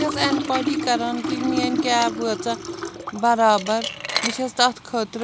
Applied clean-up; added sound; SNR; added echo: none; Liquid; 4 dB; none.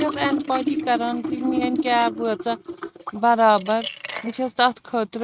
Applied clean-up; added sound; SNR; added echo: neural mask model RNNoise.